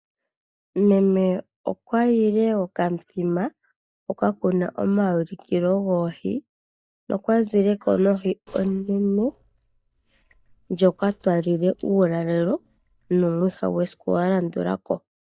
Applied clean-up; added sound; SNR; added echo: neural mask model DeepFilterNet 3.